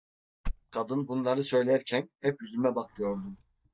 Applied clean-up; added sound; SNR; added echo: neural mask model DeepFilterNet 3.